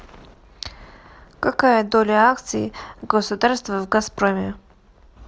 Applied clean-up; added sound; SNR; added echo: none; none; none; none.